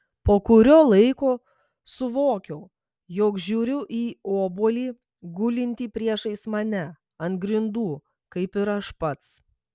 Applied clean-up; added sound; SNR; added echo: none; none; none; none.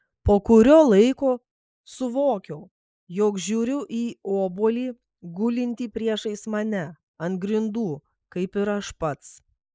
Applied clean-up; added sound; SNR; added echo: neural mask model Resemble Enhance denoiser.